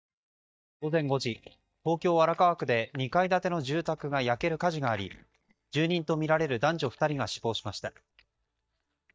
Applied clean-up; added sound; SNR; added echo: neural mask model DeepFilterNet 3.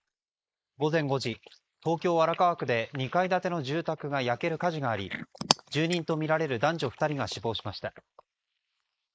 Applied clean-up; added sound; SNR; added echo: neural mask model Resemble Enhance denoiser.